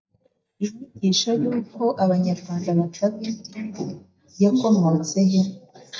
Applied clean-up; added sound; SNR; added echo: neural mask model DeepFilterNet 3.